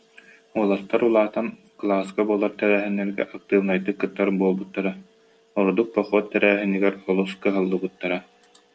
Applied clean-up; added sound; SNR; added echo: none; none; none; none.